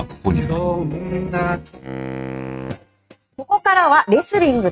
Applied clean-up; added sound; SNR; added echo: neural mask model RNNoise.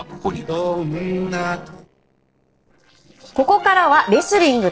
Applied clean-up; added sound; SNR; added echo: neural separator model SepFormer DNS4.